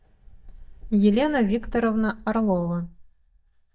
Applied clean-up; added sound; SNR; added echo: neural mask model DeepFilterNet 3.